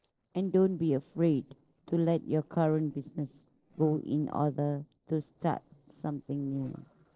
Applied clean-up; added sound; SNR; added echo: neural separator model SepFormer DNS4.